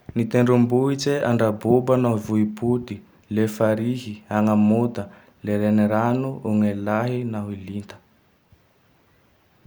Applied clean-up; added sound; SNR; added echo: none; none; none; none.